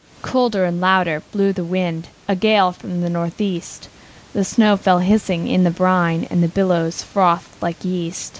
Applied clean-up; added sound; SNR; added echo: none; none; none; none.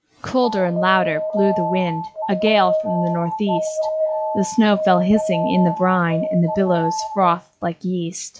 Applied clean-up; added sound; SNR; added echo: classical method log-MMSE.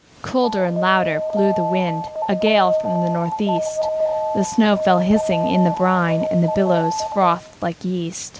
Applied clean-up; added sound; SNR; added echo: none; Alarm; 4 dB; none.